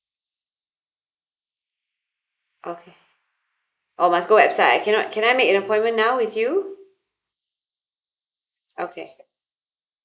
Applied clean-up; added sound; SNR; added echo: neural mask model Resemble Enhance denoiser.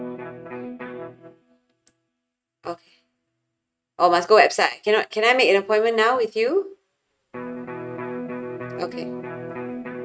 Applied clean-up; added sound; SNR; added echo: neural mask model RNNoise.